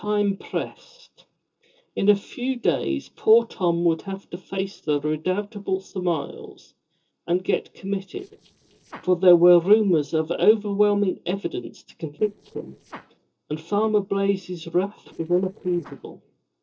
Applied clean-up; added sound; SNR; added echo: neural separator model SepFormer DNS4.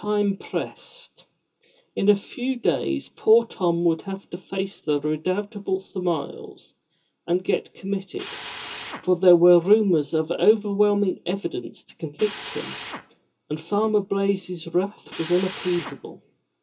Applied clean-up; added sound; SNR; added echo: none; Drill; 12 dB; reverberation time 0.2 s.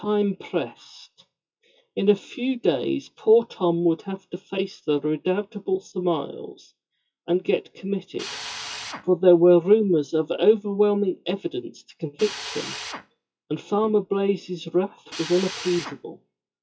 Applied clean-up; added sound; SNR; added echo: classical method WPE with log-MMSE.